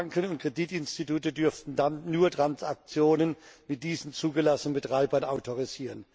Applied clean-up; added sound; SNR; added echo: none; none; none; none.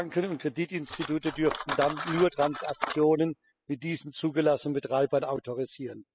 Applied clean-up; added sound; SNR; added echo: classical method spectral subtraction.